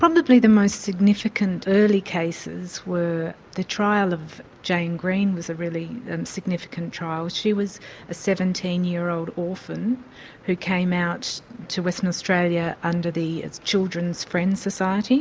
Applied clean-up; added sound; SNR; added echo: none; none; none; none.